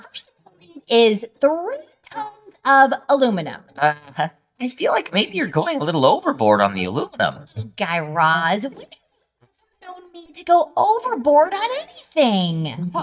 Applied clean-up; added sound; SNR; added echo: neural mask model DeepFilterNet 3.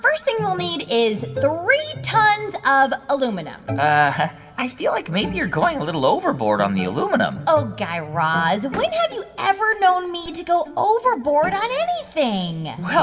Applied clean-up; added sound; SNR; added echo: none; Slam; 17 dB; reverberation time 0.9 s.